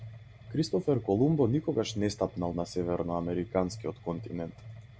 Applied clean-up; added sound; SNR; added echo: none; Mechanisms; 16 dB; none.